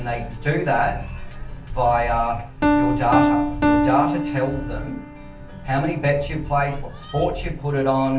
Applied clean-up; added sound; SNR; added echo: none; Piano; 3 dB; reverberation time 0.3 s.